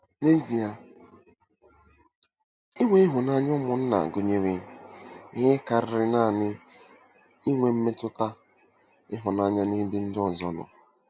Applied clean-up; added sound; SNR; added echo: none; none; none; none.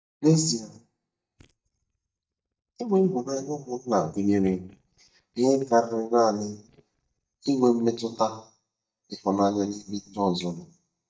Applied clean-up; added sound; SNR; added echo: neural mask model DeepFilterNet 3.